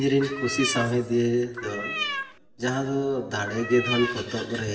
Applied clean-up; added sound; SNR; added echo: none; Cat; 6 dB; reverberation time 1.4 s.